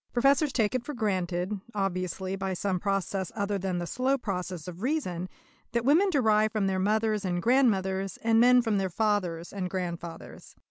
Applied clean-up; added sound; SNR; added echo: none; none; none; none.